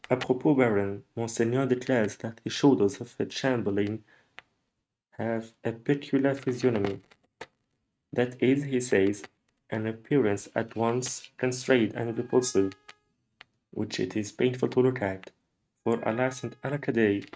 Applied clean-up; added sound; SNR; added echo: neural mask model RNNoise.